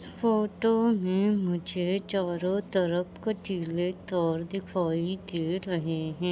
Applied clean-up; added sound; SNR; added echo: none; none; none; none.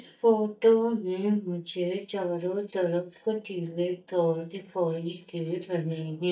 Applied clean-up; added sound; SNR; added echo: neural mask model DeepFilterNet 3.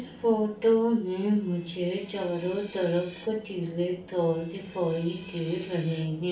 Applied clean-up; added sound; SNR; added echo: none; Screech; 20 dB; reverberation time 0.4 s.